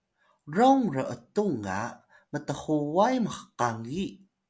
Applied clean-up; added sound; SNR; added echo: none; none; none; none.